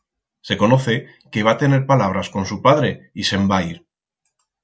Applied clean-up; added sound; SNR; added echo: none; none; none; none.